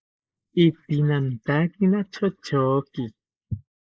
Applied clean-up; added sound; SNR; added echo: neural mask model Resemble Enhance denoiser.